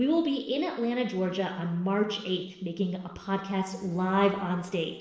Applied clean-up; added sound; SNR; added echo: neural separator model SepFormer DNS4.